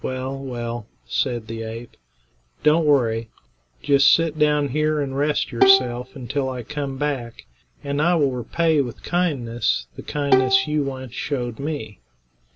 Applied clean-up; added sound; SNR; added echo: none; Bowed string instrument; 2 dB; none.